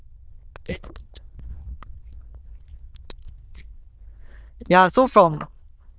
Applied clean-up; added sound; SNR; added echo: neural diffusion model UNIVERSE++.